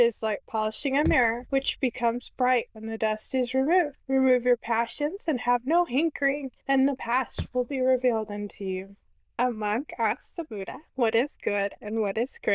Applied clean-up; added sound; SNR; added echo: neural diffusion model UNIVERSE++.